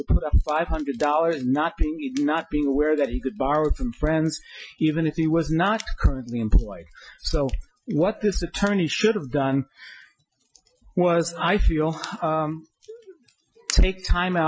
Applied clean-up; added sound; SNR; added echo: classical method Wiener filter.